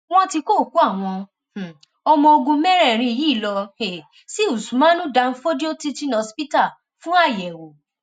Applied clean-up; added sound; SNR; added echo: none; none; none; none.